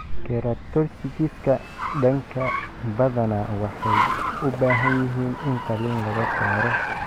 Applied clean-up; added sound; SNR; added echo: none; Car; 3 dB; none.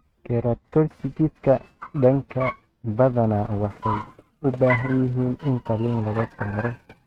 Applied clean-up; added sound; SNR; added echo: neural mask model RNNoise.